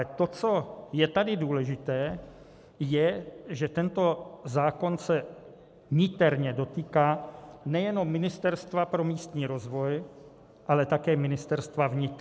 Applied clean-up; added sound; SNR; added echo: none; none; none; none.